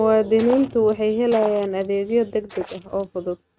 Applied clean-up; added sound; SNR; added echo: neural mask model RNNoise.